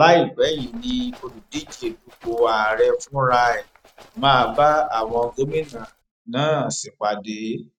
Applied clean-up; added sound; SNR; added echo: neural mask model RNNoise.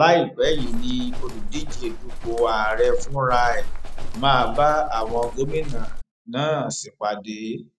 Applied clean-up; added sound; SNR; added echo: none; Livestock, farm animals, working animals; 1 dB; none.